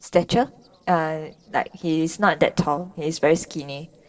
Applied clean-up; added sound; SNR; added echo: neural separator model SepFormer DNS4.